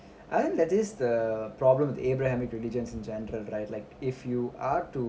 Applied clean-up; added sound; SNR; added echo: none; none; none; none.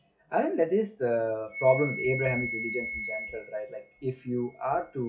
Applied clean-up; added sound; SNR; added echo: classical method log-MMSE.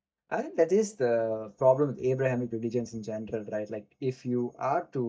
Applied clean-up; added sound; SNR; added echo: neural mask model DeepFilterNet 3.